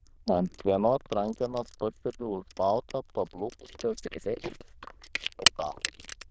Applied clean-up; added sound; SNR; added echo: neural diffusion model UNIVERSE++.